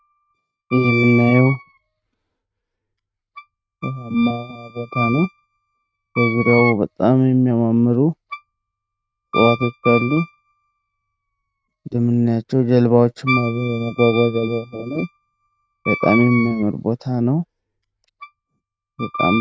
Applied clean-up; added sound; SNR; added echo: neural mask model RNNoise.